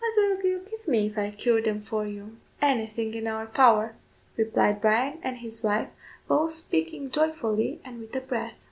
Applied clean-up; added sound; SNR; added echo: none; none; none; none.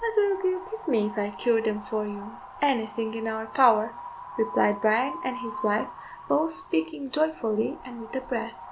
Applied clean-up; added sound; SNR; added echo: none; Wind; 14 dB; none.